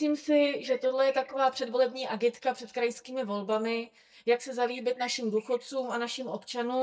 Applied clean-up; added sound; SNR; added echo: neural mask model DeepFilterNet 3.